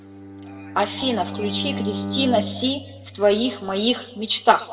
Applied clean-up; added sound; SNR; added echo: none; Bowed string instrument; 10 dB; reverberation time 1.4 s.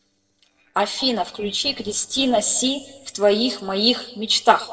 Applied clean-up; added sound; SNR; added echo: neural separator model SepFormer DNS4.